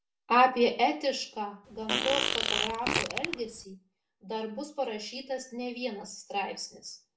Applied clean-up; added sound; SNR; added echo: none; Fart; 0 dB; reverberation time 0.2 s.